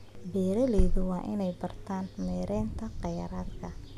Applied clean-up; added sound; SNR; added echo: none; Wind; 0 dB; none.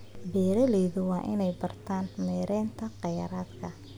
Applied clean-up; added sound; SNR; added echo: none; none; none; none.